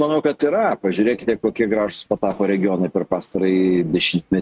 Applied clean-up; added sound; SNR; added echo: neural mask model RNNoise.